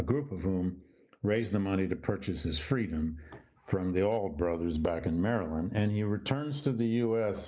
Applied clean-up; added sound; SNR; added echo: none; none; none; none.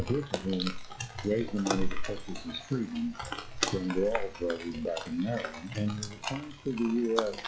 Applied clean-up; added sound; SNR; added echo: classical method log-MMSE.